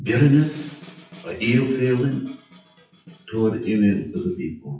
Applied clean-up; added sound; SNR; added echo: classical method WPE with log-MMSE.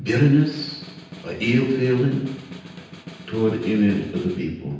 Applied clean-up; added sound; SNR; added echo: none; Snare drum; 17 dB; reverberation time 0.9 s.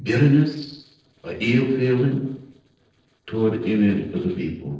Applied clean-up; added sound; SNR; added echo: neural separator model SepFormer DNS4.